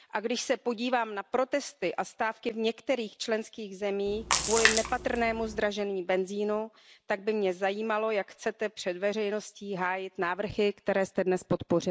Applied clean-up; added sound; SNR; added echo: none; Splash, splatter; 0 dB; none.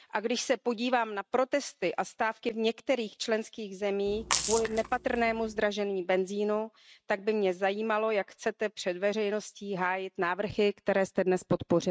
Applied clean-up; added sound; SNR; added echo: neural mask model RNNoise.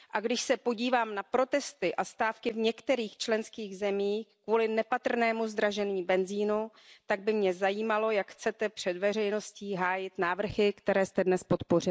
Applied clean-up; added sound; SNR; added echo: none; none; none; none.